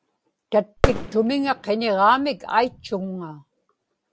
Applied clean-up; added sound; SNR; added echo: none; Fireworks; 5 dB; none.